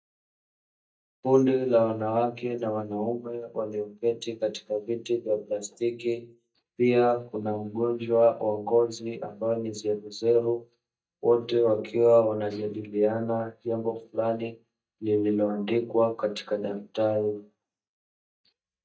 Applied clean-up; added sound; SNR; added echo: neural mask model DeepFilterNet 3.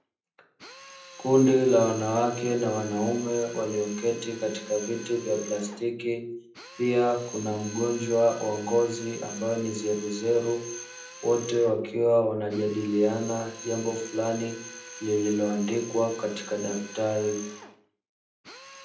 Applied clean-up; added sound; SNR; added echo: none; Drill; 16 dB; reverberation time 0.6 s.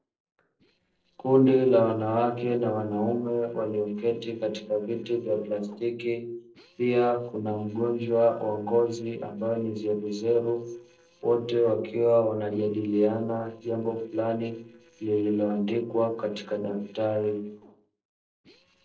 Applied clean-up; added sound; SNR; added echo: neural separator model SepFormer DNS4.